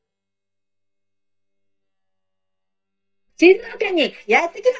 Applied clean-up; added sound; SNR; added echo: neural mask model DeepFilterNet 3.